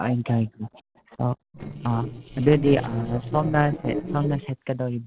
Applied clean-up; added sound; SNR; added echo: neural separator model SepFormer DNS4.